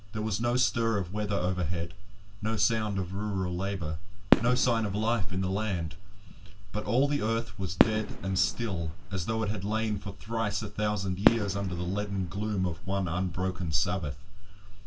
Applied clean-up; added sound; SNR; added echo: none; Fireworks; 6 dB; reverberation time 0.1 s.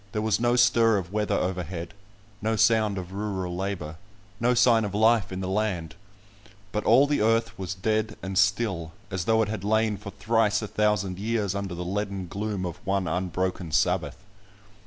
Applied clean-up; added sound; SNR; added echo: none; none; none; none.